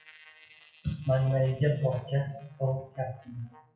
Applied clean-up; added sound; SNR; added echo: classical method WPE with log-MMSE.